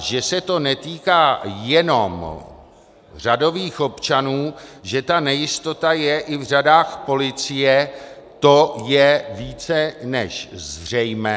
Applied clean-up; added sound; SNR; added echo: none; none; none; none.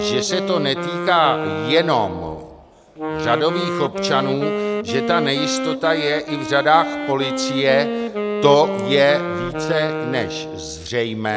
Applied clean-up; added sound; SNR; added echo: none; Wind instrument, woodwind instrument; 4 dB; none.